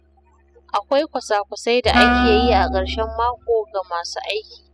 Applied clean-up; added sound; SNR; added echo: classical method spectral subtraction.